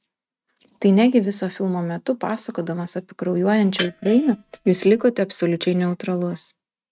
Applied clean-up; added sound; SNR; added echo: neural mask model RNNoise.